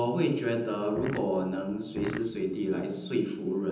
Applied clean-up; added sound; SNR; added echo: none; Fart; 12 dB; reverberation time 0.9 s.